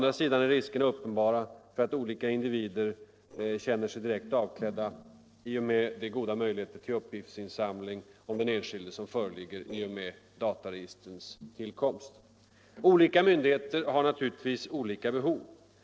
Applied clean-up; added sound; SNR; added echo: neural separator model SepFormer DNS4.